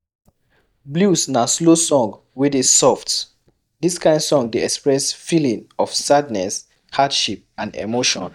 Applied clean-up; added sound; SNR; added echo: neural mask model DeepFilterNet 3.